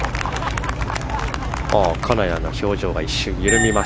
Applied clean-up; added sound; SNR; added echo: none; none; none; none.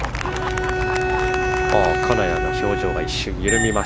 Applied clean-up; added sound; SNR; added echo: none; Bowed string instrument; 2 dB; none.